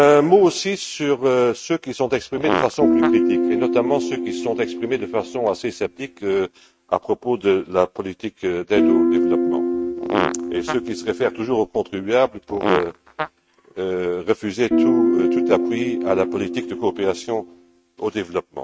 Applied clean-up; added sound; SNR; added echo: neural mask model RNNoise.